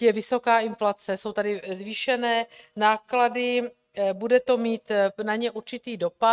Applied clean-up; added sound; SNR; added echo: neural mask model RNNoise.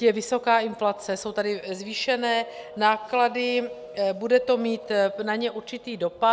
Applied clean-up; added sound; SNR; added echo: none; Telephone; 20 dB; none.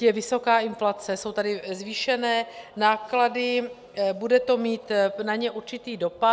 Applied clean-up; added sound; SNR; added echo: none; none; none; none.